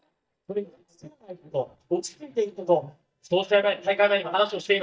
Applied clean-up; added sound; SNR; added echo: neural mask model DeepFilterNet 3.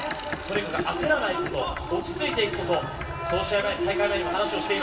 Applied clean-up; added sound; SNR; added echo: none; Boat, Water vehicle; 11 dB; reverberation time 1.0 s.